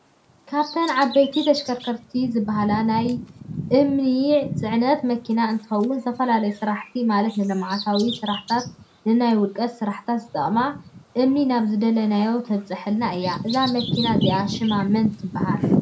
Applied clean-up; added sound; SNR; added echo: none; Bird vocalization, bird call, bird song; 9 dB; reverberation time 0.2 s.